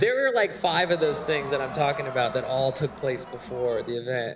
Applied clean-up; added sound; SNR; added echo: none; Crowd; 12 dB; none.